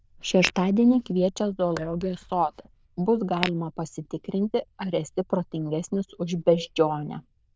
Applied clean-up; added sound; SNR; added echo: neural diffusion model UNIVERSE++.